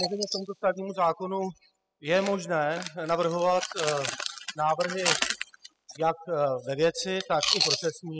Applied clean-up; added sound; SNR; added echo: classical method spectral subtraction.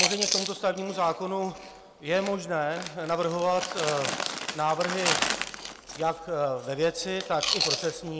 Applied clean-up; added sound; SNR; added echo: none; Chewing, mastication; 3 dB; none.